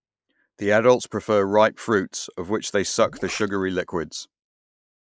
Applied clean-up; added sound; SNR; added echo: neural mask model Resemble Enhance denoiser.